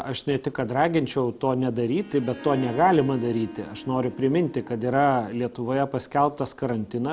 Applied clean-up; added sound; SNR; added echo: none; Harp; 16 dB; none.